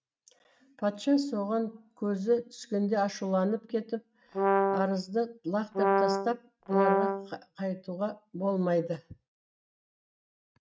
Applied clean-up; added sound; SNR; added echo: neural mask model RNNoise.